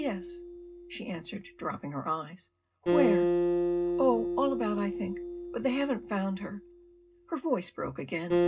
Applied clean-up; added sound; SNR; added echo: none; Acoustic guitar; -1 dB; reverberation time 0.2 s.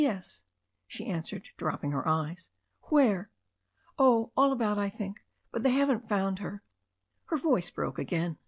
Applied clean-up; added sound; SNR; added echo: none; none; none; none.